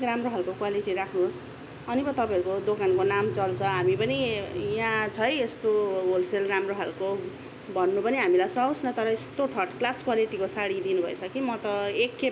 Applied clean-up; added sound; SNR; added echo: none; none; none; none.